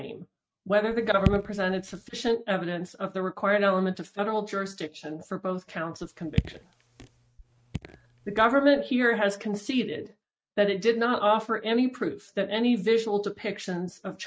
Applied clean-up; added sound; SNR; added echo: neural mask model RNNoise.